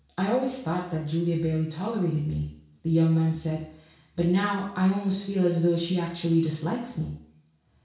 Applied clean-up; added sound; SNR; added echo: none; none; none; reverberation time 0.6 s.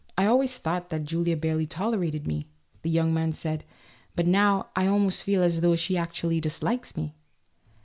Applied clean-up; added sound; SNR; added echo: none; none; none; none.